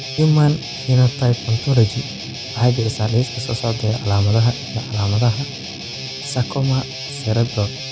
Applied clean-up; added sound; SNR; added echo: none; Guitar; 10 dB; none.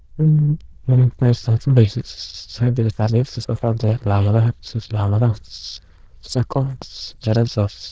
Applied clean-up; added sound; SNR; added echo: neural diffusion model UNIVERSE++.